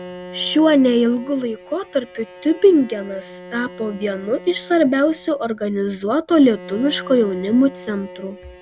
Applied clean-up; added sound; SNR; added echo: none; Bowed string instrument; 18 dB; none.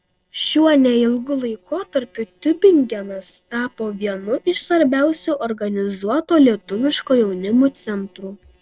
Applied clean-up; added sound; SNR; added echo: neural separator model SepFormer DNS4.